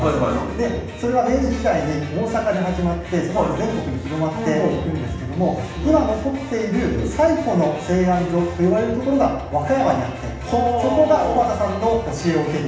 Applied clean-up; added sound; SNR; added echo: none; none; none; reverberation time 0.9 s.